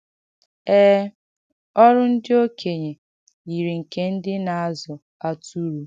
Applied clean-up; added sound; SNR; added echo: none; none; none; none.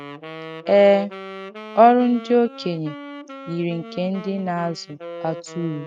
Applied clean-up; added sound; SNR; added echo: neural mask model RNNoise.